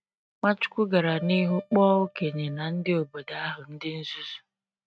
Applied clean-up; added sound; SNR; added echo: neural mask model RNNoise.